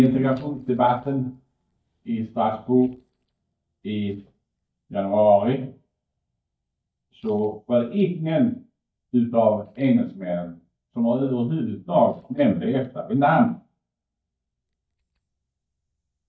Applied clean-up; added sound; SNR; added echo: neural mask model DeepFilterNet 3.